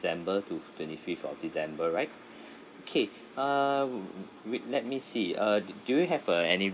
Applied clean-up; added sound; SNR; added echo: none; none; none; none.